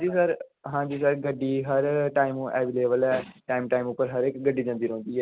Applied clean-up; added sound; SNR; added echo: none; none; none; none.